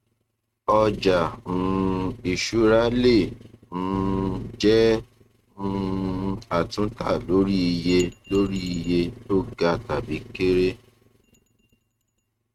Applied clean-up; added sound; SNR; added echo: neural mask model RNNoise.